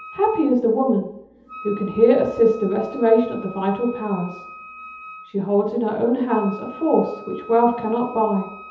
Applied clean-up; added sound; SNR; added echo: none; Wind instrument, woodwind instrument; 19 dB; reverberation time 0.8 s.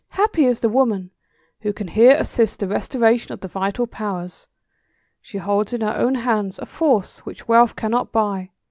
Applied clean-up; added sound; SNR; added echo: none; none; none; none.